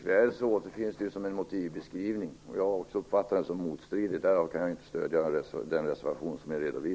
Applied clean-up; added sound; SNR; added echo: none; none; none; none.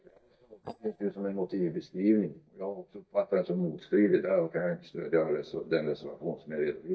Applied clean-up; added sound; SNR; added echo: neural mask model DeepFilterNet 3.